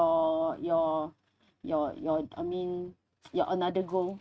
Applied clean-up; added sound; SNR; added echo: neural mask model RNNoise.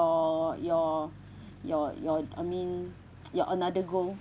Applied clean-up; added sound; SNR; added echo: none; Truck; 18 dB; none.